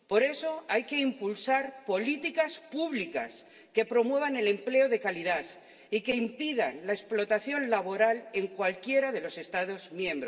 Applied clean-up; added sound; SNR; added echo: none; none; none; reverberation time 1.7 s.